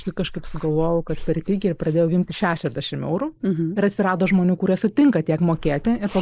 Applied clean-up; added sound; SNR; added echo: neural mask model Resemble Enhance denoiser.